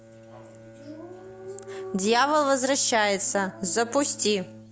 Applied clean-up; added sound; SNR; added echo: none; Bowed string instrument + Dog; 16 dB; none.